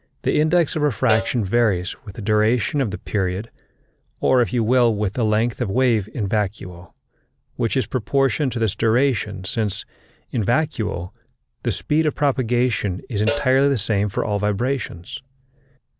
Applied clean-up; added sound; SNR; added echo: none; Cowbell; 11 dB; none.